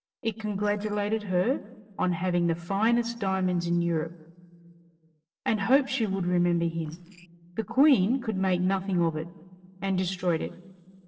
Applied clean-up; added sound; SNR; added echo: neural separator model SepFormer DNS4.